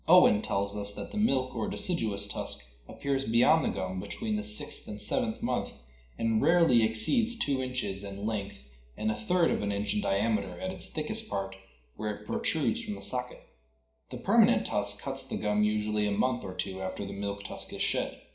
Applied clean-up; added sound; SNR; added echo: none; Cowbell; 19 dB; reverberation time 0.5 s.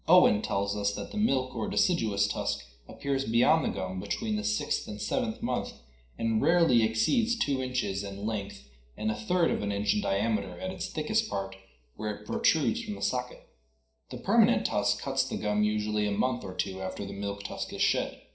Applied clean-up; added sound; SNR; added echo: neural separator model SepFormer DNS4.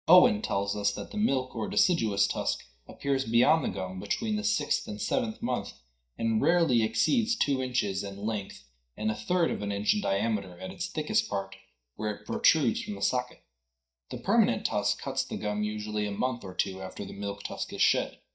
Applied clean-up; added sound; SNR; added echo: neural mask model DeepFilterNet 3.